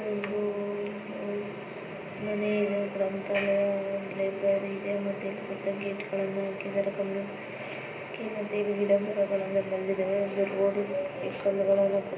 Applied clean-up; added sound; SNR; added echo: none; none; none; reverberation time 0.5 s.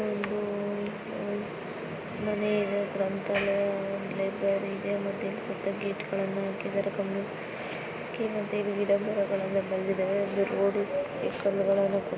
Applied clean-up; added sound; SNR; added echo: none; none; none; none.